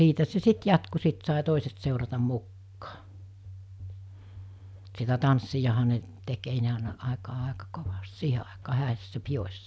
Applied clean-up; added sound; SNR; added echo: none; none; none; none.